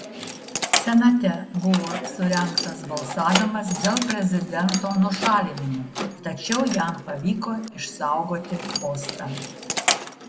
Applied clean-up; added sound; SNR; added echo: none; Keys jangling; 6 dB; reverberation time 0.9 s.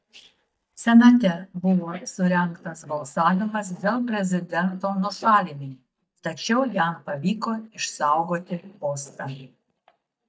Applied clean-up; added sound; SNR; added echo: neural mask model DeepFilterNet 3.